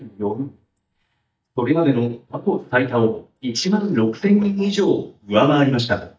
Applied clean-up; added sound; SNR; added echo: neural mask model DeepFilterNet 3.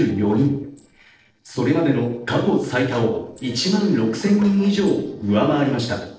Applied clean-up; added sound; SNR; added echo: neural separator model SepFormer DNS4.